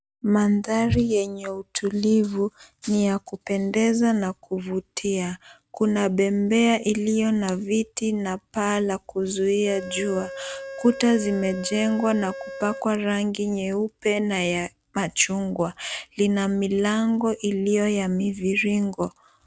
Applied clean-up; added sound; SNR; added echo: none; Organ; 12 dB; none.